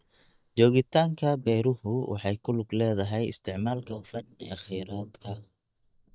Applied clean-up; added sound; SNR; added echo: neural mask model DeepFilterNet 3.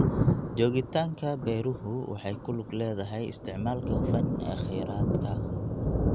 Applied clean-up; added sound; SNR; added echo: none; Thunder; -2 dB; none.